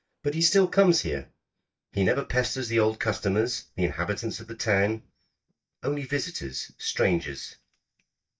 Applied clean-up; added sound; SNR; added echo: neural mask model DeepFilterNet 3.